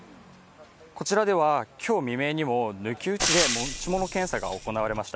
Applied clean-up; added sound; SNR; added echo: none; Frying (food); 2 dB; none.